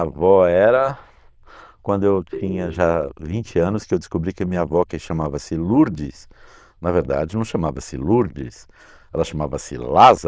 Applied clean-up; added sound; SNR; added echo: neural diffusion model UNIVERSE++.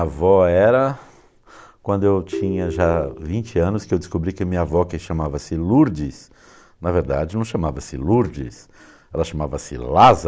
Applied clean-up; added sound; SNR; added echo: none; Ringtone; 10 dB; none.